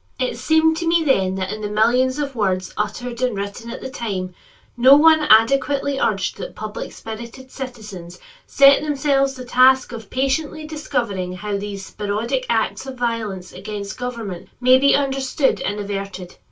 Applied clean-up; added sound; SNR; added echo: none; none; none; reverberation time 0.2 s.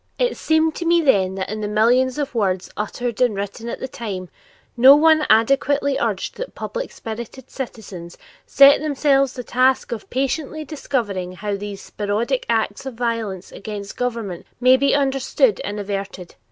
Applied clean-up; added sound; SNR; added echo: none; none; none; none.